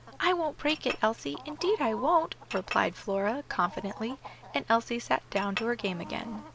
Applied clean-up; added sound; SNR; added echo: none; Chicken, rooster + Chink, clink; 13 dB; none.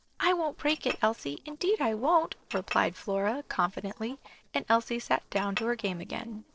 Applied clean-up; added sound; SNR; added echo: neural separator model SepFormer DNS4.